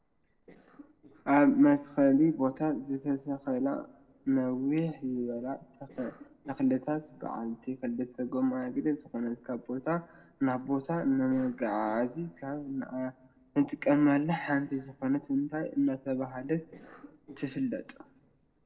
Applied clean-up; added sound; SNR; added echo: neural separator model SepFormer DNS4.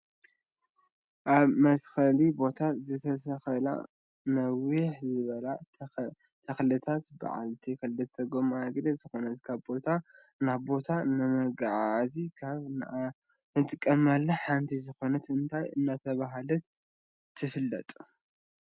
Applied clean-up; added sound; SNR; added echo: none; none; none; none.